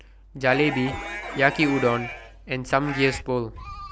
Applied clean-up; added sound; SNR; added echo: none; Alarm + Livestock, farm animals, working animals; 10 dB; none.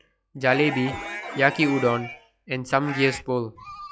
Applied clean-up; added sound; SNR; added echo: classical method log-MMSE.